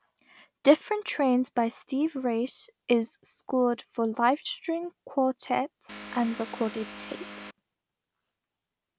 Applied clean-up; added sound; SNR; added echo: none; Vehicle; 12 dB; none.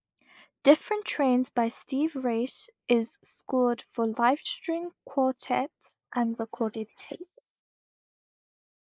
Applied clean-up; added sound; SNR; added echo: neural mask model Resemble Enhance denoiser.